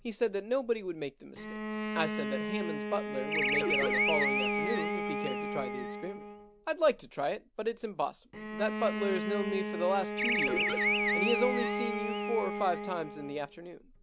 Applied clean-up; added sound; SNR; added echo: none; Bowed string instrument + Animal; -1 dB; none.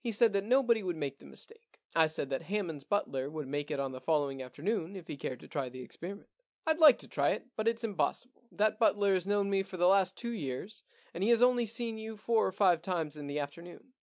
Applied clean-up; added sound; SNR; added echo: none; none; none; none.